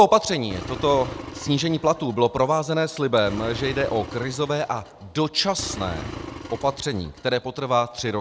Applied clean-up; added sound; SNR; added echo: none; Engine; 13 dB; none.